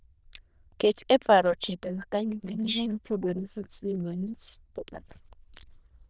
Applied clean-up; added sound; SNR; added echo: neural diffusion model UNIVERSE++.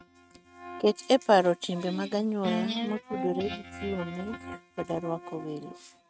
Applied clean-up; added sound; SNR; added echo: neural mask model RNNoise.